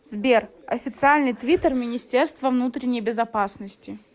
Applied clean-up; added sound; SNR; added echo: none; none; none; none.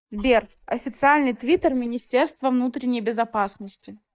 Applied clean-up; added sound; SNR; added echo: neural mask model DeepFilterNet 3.